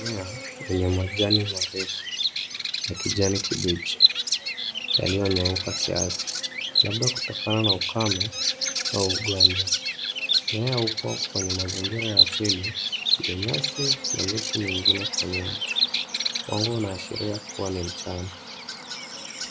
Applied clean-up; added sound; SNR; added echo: none; Bird vocalization, bird call, bird song; -3 dB; none.